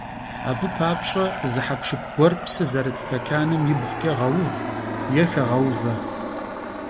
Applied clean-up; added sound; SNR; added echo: none; Aircraft; 6 dB; none.